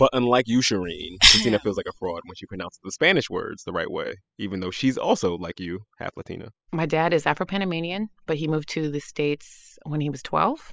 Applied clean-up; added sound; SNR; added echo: classical method spectral subtraction.